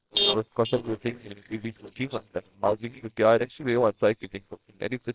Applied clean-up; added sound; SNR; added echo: neural separator model SepFormer WHAMR!.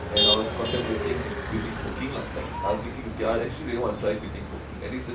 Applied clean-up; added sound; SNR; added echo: none; Motor vehicle (road); -1 dB; reverberation time 0.3 s.